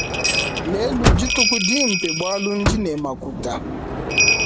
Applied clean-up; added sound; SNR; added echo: none; Bell + Sliding door / Motor vehicle (road); -4 dB; none.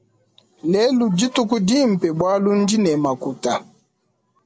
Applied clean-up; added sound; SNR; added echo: none; none; none; none.